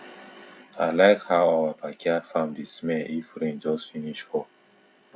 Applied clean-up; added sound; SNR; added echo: none; none; none; none.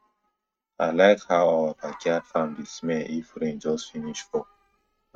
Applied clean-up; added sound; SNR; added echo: neural mask model RNNoise.